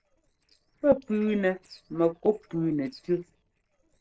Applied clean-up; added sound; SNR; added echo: neural separator model SepFormer DNS4.